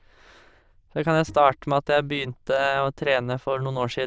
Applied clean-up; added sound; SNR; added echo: neural diffusion model UNIVERSE++.